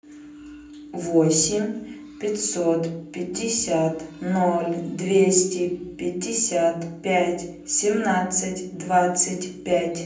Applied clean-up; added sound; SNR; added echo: none; none; none; reverberation time 0.6 s.